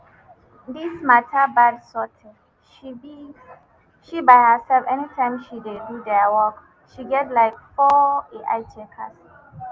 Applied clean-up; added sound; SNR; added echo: none; none; none; none.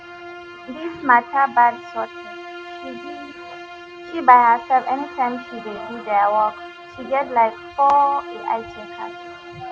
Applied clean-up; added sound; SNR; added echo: none; Bowed string instrument; 15 dB; none.